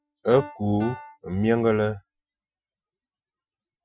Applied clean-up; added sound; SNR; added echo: classical method Wiener filter.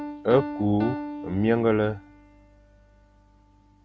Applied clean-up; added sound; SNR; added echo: none; Piano; 11 dB; none.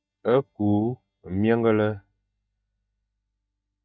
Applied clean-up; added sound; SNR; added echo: neural mask model DeepFilterNet 3.